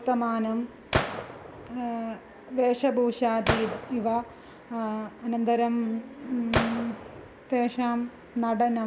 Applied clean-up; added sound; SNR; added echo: none; Gunshot, gunfire; 5 dB; none.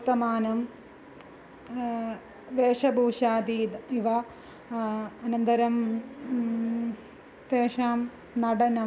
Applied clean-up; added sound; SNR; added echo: none; none; none; none.